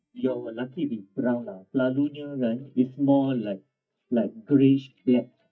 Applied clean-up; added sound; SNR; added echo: neural mask model DeepFilterNet 3.